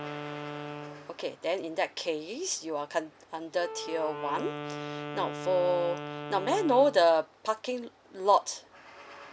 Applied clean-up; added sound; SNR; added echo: none; Wind instrument, woodwind instrument; 11 dB; none.